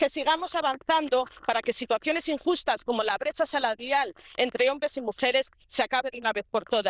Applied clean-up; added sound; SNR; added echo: neural diffusion model UNIVERSE++.